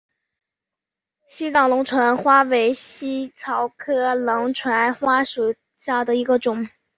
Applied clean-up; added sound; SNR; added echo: none; none; none; none.